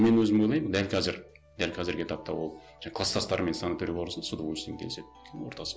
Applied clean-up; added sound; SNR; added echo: none; none; none; none.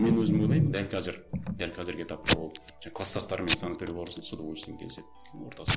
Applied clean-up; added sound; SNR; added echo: none; Packing tape, duct tape / Tearing; -2 dB; none.